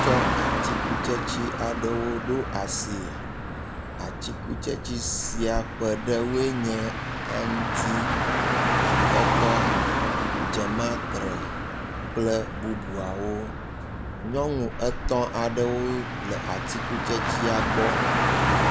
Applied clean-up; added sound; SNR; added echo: none; Car; -3 dB; none.